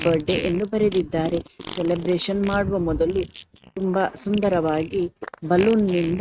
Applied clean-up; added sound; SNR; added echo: neural mask model RNNoise.